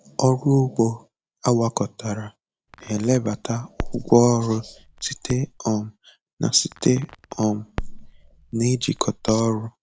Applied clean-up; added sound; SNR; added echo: none; Crackle; 14 dB; none.